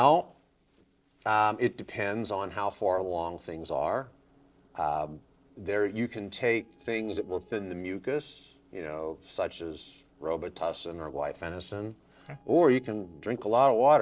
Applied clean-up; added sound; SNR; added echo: neural separator model SepFormer DNS4.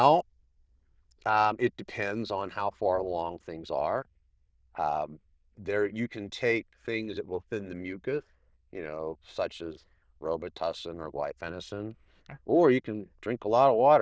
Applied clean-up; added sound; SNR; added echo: neural diffusion model UNIVERSE++.